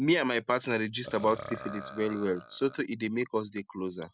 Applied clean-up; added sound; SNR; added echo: none; Burping, eructation; 15 dB; none.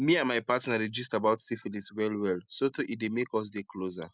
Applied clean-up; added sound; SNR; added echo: none; none; none; none.